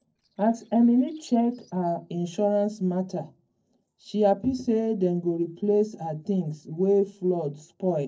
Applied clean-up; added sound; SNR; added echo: neural separator model SepFormer DNS4.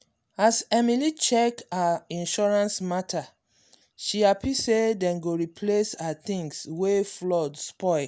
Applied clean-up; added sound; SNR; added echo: none; none; none; none.